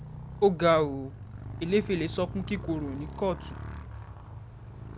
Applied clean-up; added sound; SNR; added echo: none; Motorcycle; 10 dB; none.